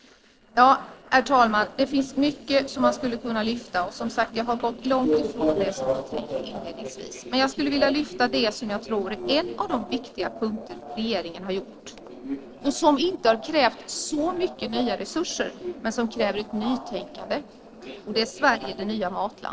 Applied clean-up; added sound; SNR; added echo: neural separator model SepFormer DNS4.